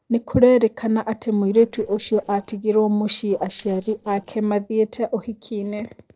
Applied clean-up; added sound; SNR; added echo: neural separator model SepFormer DNS4.